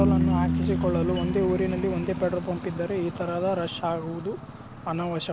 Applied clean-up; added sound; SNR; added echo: none; Piano; 2 dB; none.